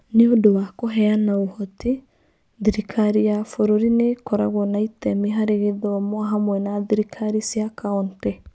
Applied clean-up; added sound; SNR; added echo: none; none; none; none.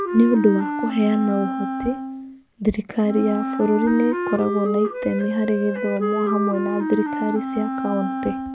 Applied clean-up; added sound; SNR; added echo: none; Wind instrument, woodwind instrument; 4 dB; none.